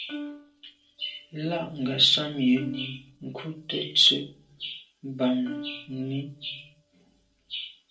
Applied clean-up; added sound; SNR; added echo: neural separator model SepFormer DNS4.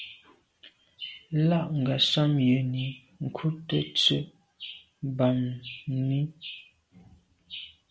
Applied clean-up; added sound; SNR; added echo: none; none; none; none.